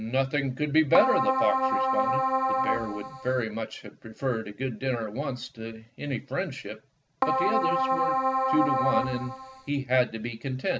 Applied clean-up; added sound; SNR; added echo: none; Keyboard (musical); -3 dB; none.